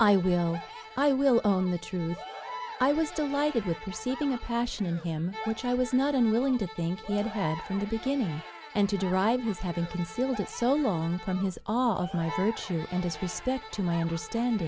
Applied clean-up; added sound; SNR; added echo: none; Crowd / Cheering + Bowed string instrument; 14 dB; none.